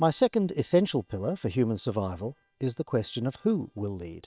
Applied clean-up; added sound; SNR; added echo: neural separator model SepFormer WHAM!.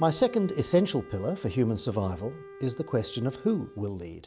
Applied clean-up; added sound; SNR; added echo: none; Wind instrument, woodwind instrument; 18 dB; none.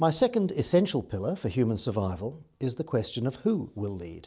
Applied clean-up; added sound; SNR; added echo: none; none; none; none.